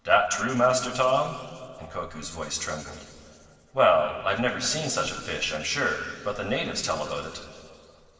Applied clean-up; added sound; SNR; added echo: none; none; none; reverberation time 2.4 s.